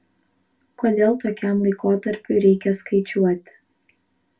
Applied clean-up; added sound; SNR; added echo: none; none; none; reverberation time 0.1 s.